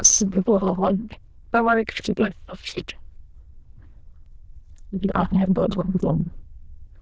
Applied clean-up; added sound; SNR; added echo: neural diffusion model UNIVERSE++.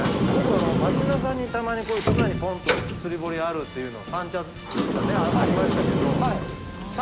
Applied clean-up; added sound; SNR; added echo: none; Sliding door + Tambourine; -4 dB; none.